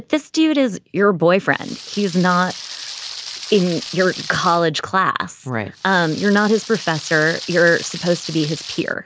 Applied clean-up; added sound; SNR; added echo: none; Rain; 13 dB; none.